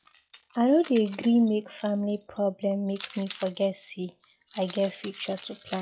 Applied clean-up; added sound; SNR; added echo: classical method log-MMSE.